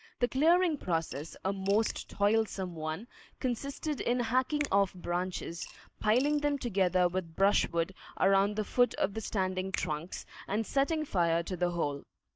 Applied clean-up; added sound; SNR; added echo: neural mask model DeepFilterNet 3.